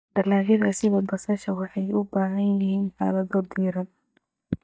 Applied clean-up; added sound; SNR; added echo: neural mask model DeepFilterNet 3.